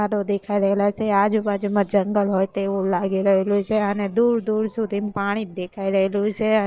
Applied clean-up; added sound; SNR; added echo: neural separator model SepFormer DNS4.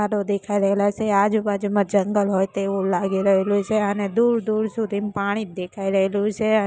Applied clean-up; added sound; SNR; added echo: none; none; none; none.